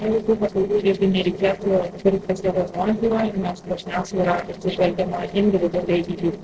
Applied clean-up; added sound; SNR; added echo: neural separator model SepFormer DNS4.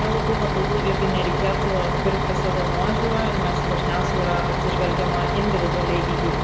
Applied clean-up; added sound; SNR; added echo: none; Bus; -5 dB; reverberation time 0.8 s.